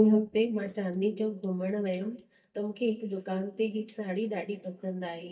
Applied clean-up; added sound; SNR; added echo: neural mask model DeepFilterNet 3.